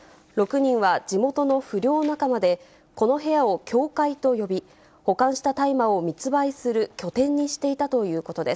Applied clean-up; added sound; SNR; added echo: none; none; none; none.